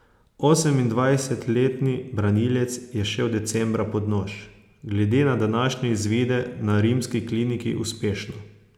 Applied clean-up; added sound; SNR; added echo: none; none; none; none.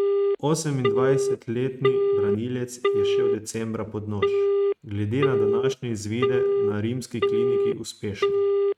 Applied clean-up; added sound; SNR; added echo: neural mask model RNNoise.